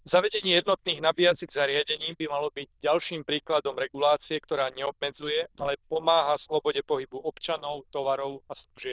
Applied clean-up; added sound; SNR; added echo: neural diffusion model UNIVERSE++.